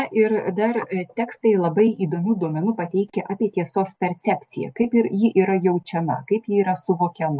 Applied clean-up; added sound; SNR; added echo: none; none; none; none.